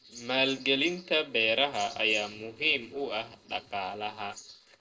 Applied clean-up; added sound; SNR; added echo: neural separator model SepFormer DNS4.